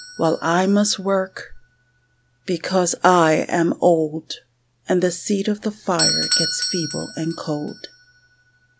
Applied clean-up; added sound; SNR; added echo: none; Doorbell; 8 dB; none.